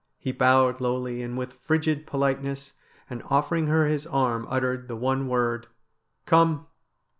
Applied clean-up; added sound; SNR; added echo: none; none; none; none.